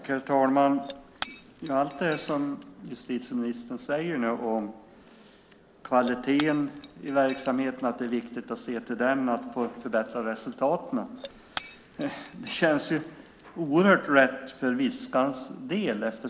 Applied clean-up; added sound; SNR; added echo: none; Shatter / Crushing; 19 dB; none.